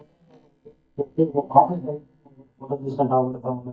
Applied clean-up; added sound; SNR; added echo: neural mask model DeepFilterNet 3.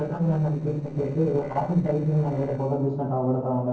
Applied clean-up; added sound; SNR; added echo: neural separator model SepFormer DNS4.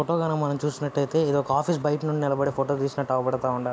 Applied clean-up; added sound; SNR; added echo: none; none; none; none.